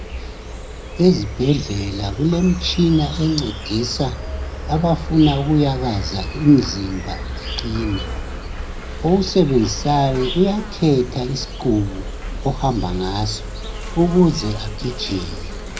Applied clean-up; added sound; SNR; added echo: none; Insect; 8 dB; reverberation time 0.4 s.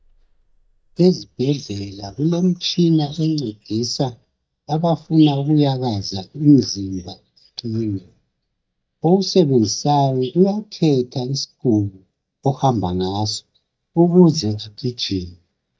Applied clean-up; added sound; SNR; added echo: neural mask model DeepFilterNet 3.